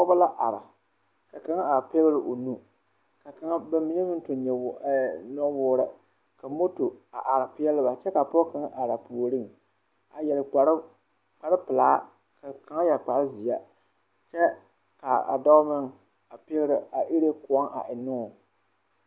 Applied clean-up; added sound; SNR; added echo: none; none; none; none.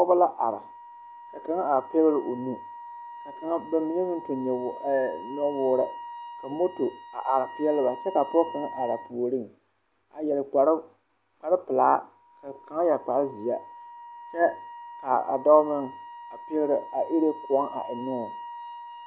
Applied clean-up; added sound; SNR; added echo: none; Wind instrument, woodwind instrument; 15 dB; none.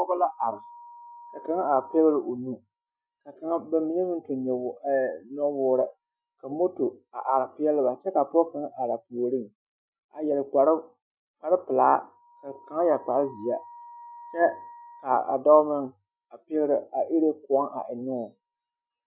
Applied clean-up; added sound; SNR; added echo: classical method Wiener filter.